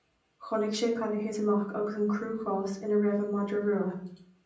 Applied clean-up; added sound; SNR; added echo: none; none; none; reverberation time 0.6 s.